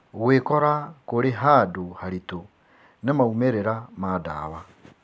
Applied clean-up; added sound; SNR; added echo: none; none; none; none.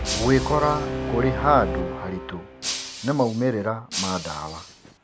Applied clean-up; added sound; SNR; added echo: none; Shatter + Brass instrument; 5 dB; none.